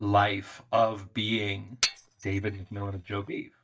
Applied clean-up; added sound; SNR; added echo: neural mask model DeepFilterNet 3.